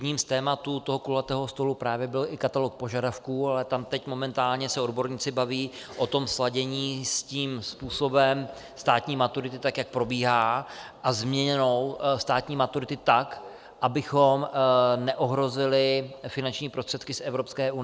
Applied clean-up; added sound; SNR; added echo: none; none; none; none.